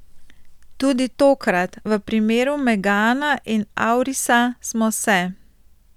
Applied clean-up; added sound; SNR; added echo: none; none; none; none.